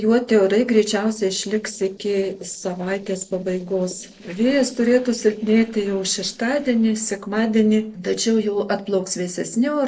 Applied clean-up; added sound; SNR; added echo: neural separator model SepFormer DNS4.